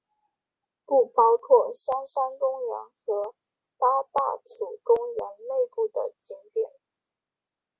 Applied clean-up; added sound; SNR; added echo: none; none; none; none.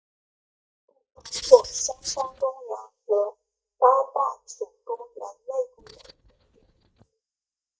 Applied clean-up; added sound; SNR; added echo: neural mask model DeepFilterNet 3.